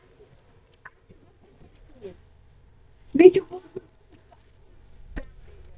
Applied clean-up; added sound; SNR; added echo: neural mask model DeepFilterNet 3.